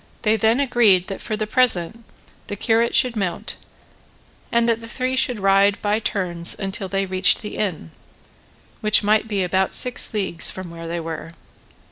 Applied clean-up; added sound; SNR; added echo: none; none; none; none.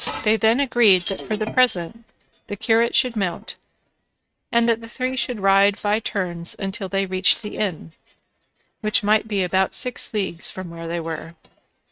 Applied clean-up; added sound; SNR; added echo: neural mask model RNNoise.